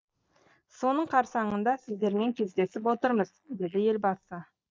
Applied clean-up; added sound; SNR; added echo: neural mask model Resemble Enhance denoiser.